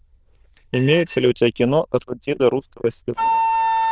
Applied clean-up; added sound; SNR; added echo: neural diffusion model UNIVERSE++.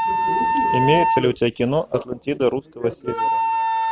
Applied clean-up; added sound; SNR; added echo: none; Wind instrument, woodwind instrument; -1 dB; none.